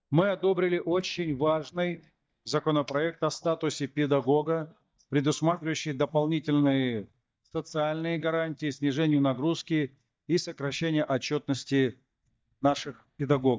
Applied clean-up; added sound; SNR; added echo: neural mask model DeepFilterNet 3.